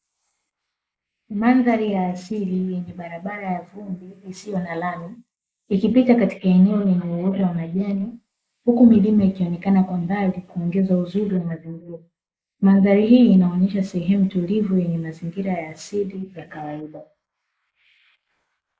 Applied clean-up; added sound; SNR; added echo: neural mask model Resemble Enhance denoiser.